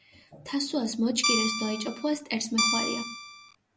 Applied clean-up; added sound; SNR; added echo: none; Guitar; -1 dB; none.